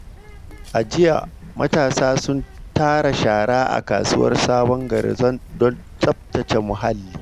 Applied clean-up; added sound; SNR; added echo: none; Bird; 19 dB; none.